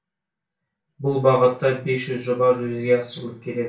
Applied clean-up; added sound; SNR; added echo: none; none; none; reverberation time 0.2 s.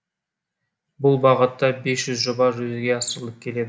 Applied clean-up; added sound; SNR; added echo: none; none; none; none.